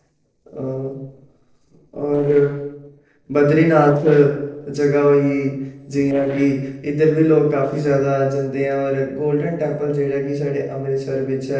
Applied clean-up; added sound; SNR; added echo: neural separator model SepFormer DNS4.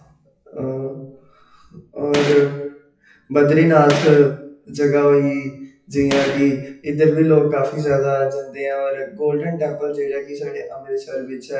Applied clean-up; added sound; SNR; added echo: classical method WPE with log-MMSE.